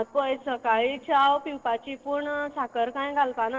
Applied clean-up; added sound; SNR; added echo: neural separator model SepFormer DNS4.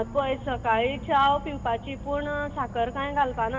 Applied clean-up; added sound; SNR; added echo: none; Insect / Frog; 11 dB; reverberation time 1.2 s.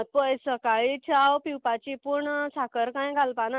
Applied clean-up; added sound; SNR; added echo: none; none; none; none.